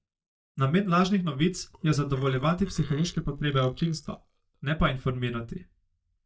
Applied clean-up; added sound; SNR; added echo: neural mask model DeepFilterNet 3.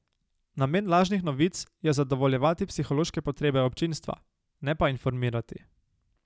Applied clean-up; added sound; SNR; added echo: none; none; none; none.